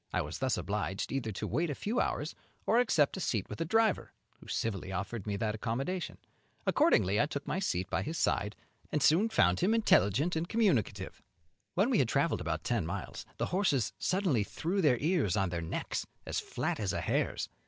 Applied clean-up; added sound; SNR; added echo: none; none; none; none.